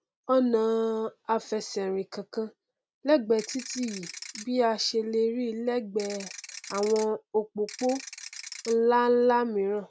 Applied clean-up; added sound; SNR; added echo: none; Ratchet, pawl / Percussion; 14 dB; none.